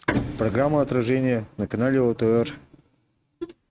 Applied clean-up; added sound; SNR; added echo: neural mask model RNNoise.